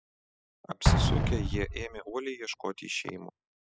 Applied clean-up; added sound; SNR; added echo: classical method spectral subtraction.